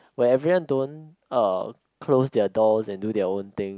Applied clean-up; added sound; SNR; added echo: none; none; none; none.